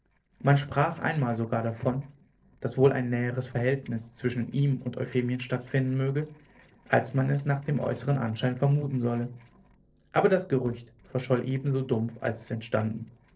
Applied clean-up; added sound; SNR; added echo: neural separator model SepFormer DNS4.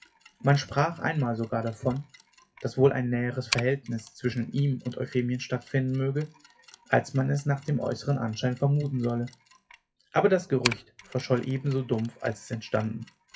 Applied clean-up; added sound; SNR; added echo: classical method WPE with log-MMSE.